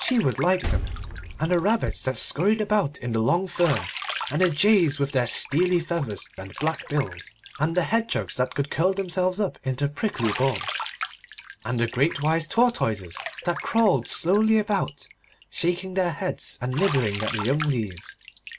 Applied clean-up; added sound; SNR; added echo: none; Liquid + Bathtub (filling or washing); 11 dB; none.